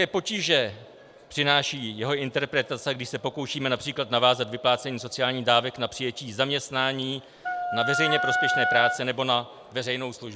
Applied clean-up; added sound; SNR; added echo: none; Wind instrument, woodwind instrument; -1 dB; none.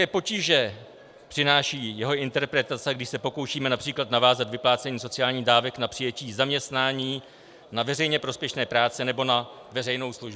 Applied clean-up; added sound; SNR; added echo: none; none; none; none.